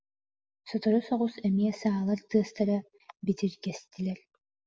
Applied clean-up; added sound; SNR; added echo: none; none; none; none.